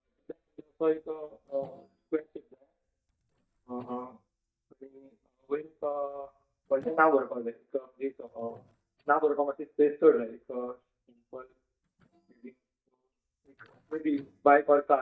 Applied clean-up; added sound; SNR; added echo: neural mask model DeepFilterNet 3.